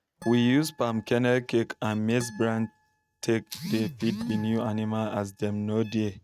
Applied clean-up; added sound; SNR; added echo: neural mask model RNNoise.